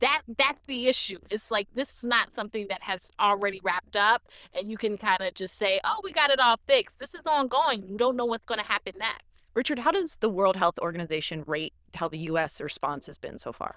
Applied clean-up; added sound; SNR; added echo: neural diffusion model UNIVERSE++.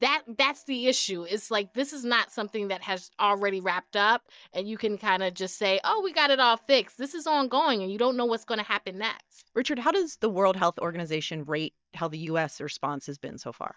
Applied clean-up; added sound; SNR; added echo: neural mask model DeepFilterNet 3.